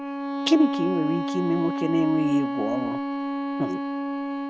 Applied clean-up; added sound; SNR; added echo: none; Bowed string instrument; 2 dB; none.